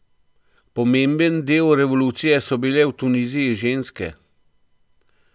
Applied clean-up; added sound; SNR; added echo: none; none; none; none.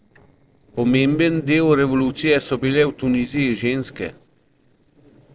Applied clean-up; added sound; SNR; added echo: neural separator model SepFormer DNS4.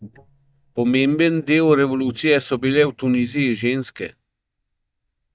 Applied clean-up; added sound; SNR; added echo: neural mask model DeepFilterNet 3.